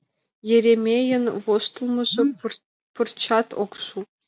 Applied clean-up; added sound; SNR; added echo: none; none; none; none.